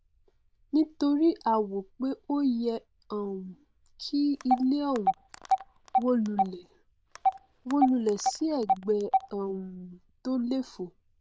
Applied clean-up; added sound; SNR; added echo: neural diffusion model UNIVERSE++.